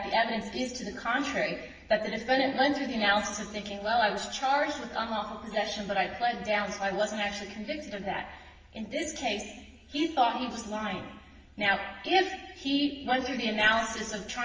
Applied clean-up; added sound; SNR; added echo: none; none; none; reverberation time 1.2 s.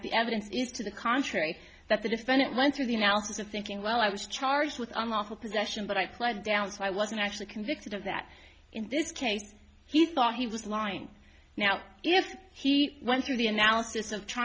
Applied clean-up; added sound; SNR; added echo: none; none; none; none.